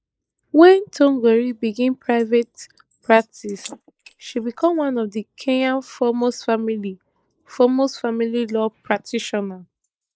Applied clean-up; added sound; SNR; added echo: neural mask model Resemble Enhance denoiser.